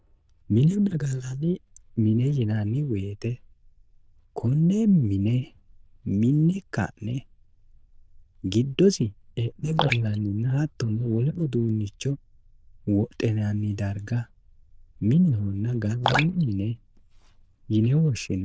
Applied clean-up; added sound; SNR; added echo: neural diffusion model UNIVERSE++.